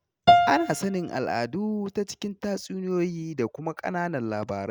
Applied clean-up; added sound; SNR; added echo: none; Piano; -2 dB; none.